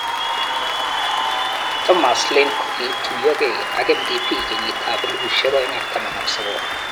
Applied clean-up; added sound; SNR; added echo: none; Applause / Cheering; 0 dB; none.